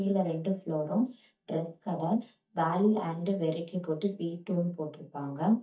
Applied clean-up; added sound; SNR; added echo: neural mask model DeepFilterNet 3.